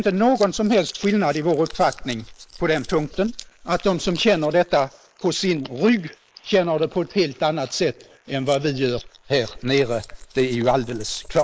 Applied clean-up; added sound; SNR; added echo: neural mask model Resemble Enhance denoiser.